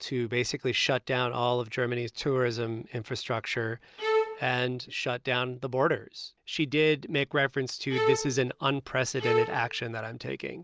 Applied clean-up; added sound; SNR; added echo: none; Bowed string instrument; 1 dB; none.